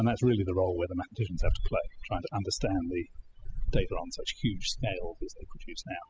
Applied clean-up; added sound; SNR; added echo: classical method spectral subtraction.